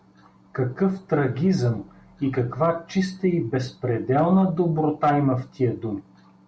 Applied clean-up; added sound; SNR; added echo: none; none; none; none.